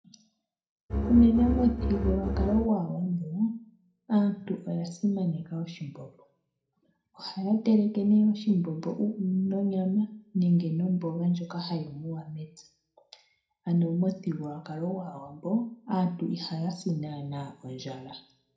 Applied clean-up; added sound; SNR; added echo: none; Bowed string instrument; 0 dB; reverberation time 0.4 s.